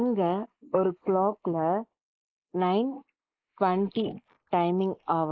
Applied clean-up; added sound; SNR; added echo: neural mask model Resemble Enhance denoiser.